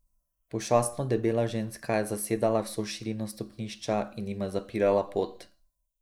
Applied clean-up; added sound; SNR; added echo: neural mask model Resemble Enhance denoiser.